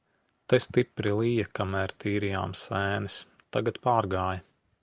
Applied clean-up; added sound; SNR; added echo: none; none; none; none.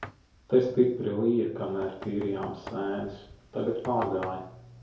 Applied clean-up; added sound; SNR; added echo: none; Knock; 18 dB; reverberation time 2.3 s.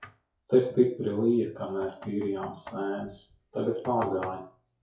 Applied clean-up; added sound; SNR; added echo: classical method WPE with log-MMSE.